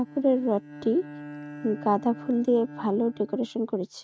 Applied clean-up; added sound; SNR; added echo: neural mask model RNNoise.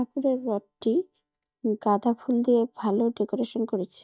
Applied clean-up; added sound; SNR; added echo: neural mask model DeepFilterNet 3.